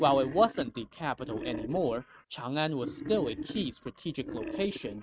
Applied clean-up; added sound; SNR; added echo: neural mask model RNNoise.